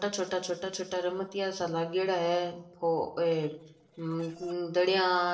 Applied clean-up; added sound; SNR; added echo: neural separator model SepFormer DNS4.